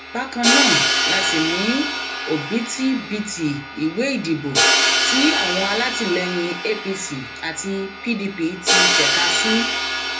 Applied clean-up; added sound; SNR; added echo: none; Crash cymbal; -3 dB; reverberation time 0.3 s.